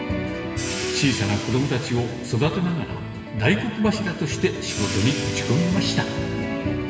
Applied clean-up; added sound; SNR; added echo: none; Hi-hat; 14 dB; reverberation time 2.8 s.